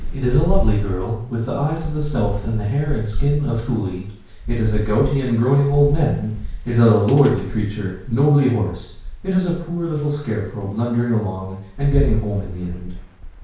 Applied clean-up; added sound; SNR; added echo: none; Thunder / Rain; 5 dB; reverberation time 0.5 s.